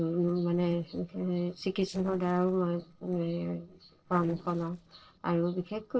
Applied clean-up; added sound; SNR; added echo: neural separator model SepFormer DNS4.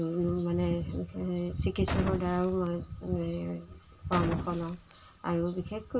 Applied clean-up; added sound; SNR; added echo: none; Boom; 6 dB; reverberation time 0.2 s.